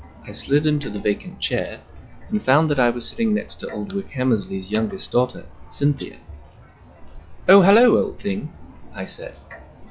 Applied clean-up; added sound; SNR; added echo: classical method log-MMSE.